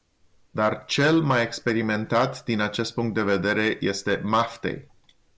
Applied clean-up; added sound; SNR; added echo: none; none; none; none.